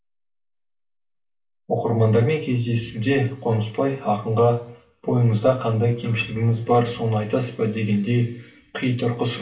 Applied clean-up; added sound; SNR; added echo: none; none; none; reverberation time 0.3 s.